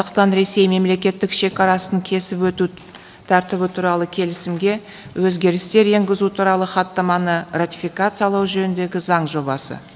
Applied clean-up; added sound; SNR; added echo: none; none; none; none.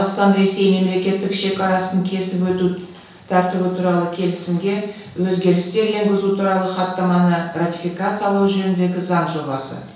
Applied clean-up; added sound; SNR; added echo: none; none; none; reverberation time 0.7 s.